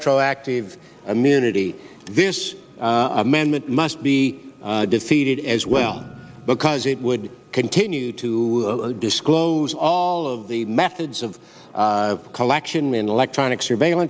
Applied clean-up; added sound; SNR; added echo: none; Piano; 15 dB; none.